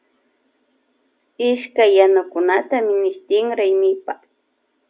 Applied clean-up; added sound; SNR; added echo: none; none; none; none.